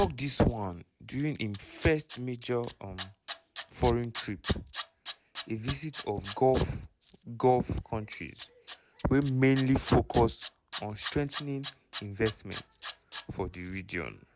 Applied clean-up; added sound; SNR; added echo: none; Tools; 7 dB; none.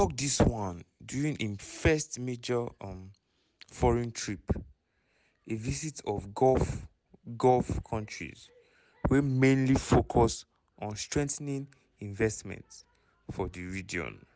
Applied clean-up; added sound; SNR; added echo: none; none; none; none.